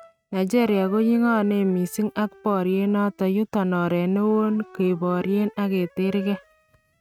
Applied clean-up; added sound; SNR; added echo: neural mask model RNNoise.